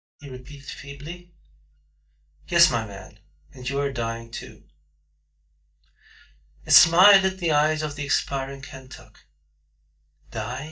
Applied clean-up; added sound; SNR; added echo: neural mask model DeepFilterNet 3.